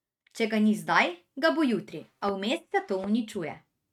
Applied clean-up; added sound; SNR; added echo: neural mask model RNNoise.